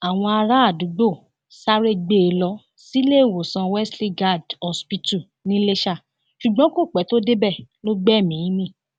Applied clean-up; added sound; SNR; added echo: none; none; none; none.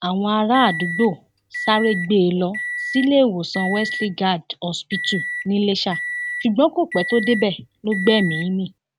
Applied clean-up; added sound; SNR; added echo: none; Microwave oven; 8 dB; none.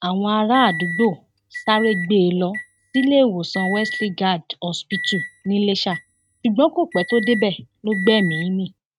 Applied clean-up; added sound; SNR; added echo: neural mask model RNNoise.